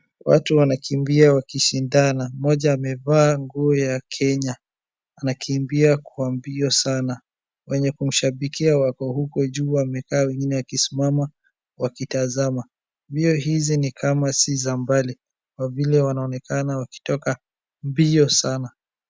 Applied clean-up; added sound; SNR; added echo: none; none; none; none.